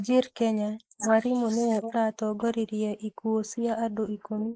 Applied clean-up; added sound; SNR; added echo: neural mask model Resemble Enhance denoiser.